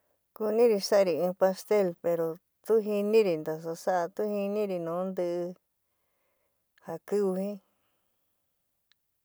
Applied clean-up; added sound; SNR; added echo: none; none; none; none.